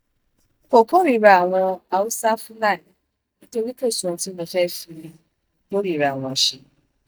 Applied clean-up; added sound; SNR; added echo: neural mask model DeepFilterNet 3.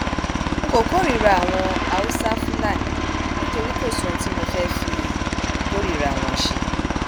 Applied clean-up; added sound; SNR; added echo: none; Aircraft; -3 dB; none.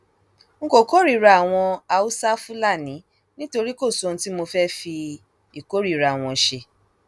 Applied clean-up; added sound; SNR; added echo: none; none; none; none.